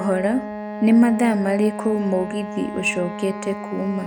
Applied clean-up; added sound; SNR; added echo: none; Wind instrument, woodwind instrument; 10 dB; none.